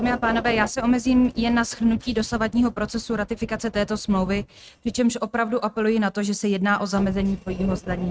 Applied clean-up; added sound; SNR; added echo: neural mask model RNNoise.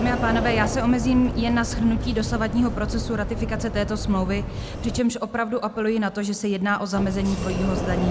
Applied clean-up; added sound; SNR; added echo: none; Sliding door; 5 dB; none.